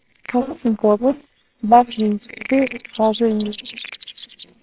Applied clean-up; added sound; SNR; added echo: neural separator model SepFormer WHAMR!.